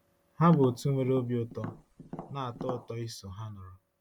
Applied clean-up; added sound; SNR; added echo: none; Tap; 13 dB; none.